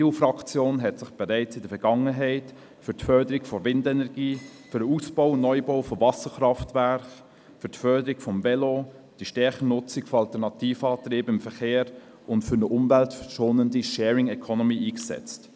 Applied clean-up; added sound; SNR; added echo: none; none; none; none.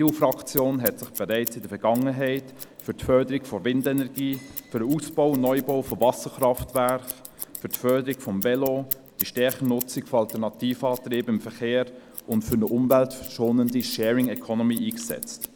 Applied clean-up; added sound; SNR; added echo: none; Scissors; 14 dB; none.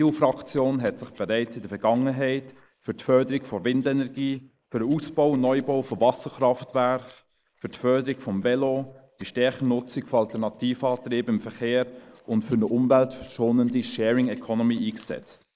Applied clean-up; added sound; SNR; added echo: neural mask model Resemble Enhance denoiser.